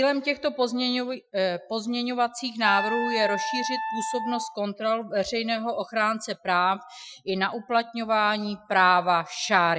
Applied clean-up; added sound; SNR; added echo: classical method Wiener filter.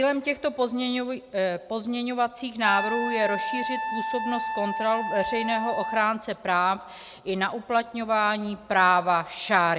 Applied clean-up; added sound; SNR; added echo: none; Trumpet; 4 dB; none.